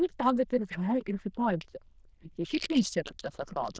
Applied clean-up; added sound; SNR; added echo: neural diffusion model UNIVERSE++.